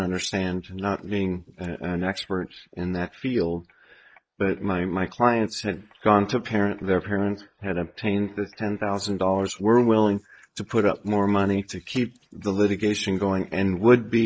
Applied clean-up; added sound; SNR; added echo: neural mask model Resemble Enhance denoiser.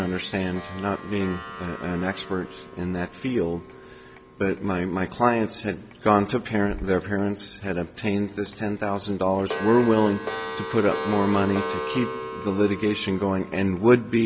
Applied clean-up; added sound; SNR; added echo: none; Clock; 12 dB; none.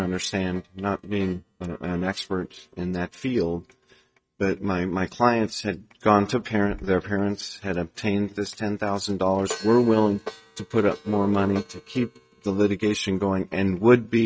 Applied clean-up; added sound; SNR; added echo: neural mask model RNNoise.